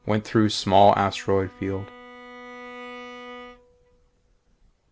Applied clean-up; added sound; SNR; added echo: none; Bowed string instrument; 19 dB; none.